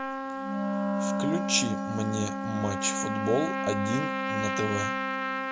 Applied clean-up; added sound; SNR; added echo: none; Trumpet + Wind instrument, woodwind instrument; -1 dB; none.